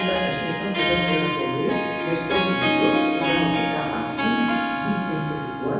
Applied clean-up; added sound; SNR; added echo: none; Harp; -2 dB; reverberation time 1.1 s.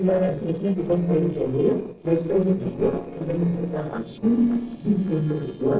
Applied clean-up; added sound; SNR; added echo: neural separator model SepFormer DNS4.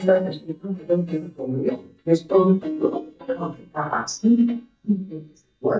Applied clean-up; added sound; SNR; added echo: neural mask model DeepFilterNet 3.